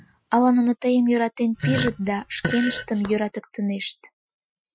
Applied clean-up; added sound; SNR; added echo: classical method Wiener filter.